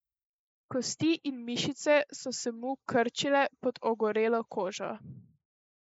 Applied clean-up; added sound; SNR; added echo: neural mask model Resemble Enhance denoiser.